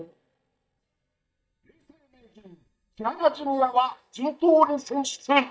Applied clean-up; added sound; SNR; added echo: neural mask model DeepFilterNet 3.